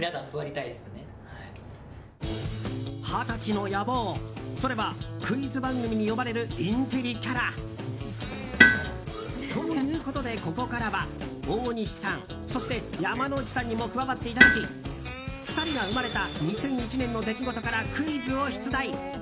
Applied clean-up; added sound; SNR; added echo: none; Tools; -2 dB; none.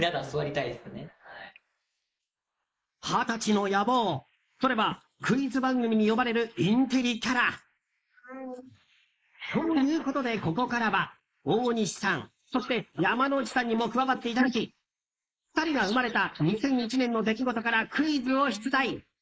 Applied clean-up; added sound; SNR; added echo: neural mask model Resemble Enhance denoiser.